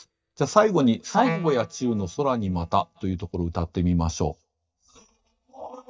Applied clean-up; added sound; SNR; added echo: neural mask model DeepFilterNet 3.